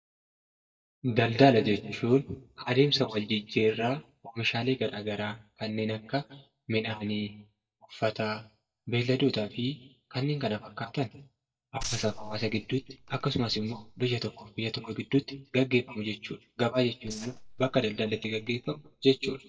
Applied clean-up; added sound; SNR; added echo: neural mask model DeepFilterNet 3.